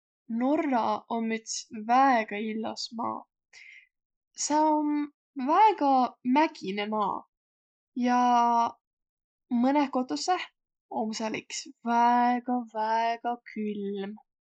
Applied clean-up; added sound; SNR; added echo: neural mask model Resemble Enhance denoiser.